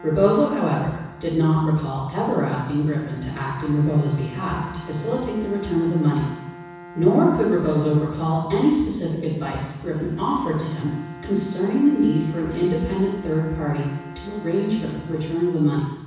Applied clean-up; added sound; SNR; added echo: none; Bowed string instrument; 19 dB; reverberation time 1.1 s.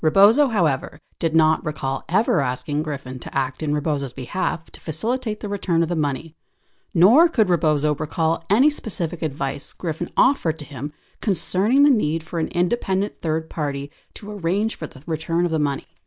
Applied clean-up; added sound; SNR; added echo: none; none; none; none.